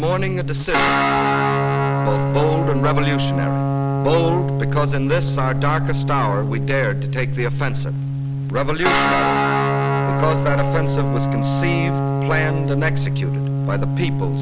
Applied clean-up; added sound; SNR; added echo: none; Guitar; -4 dB; none.